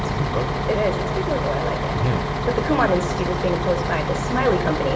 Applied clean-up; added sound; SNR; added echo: none; Bus; 0 dB; reverberation time 2.3 s.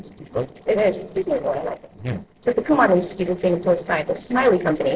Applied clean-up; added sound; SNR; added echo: neural separator model SepFormer DNS4.